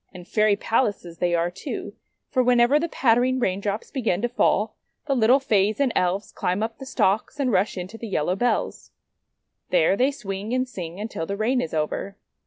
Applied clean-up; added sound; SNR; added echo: none; none; none; none.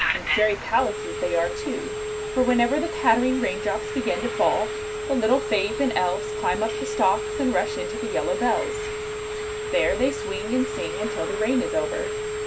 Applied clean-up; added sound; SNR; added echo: none; Telephone; 4 dB; reverberation time 0.2 s.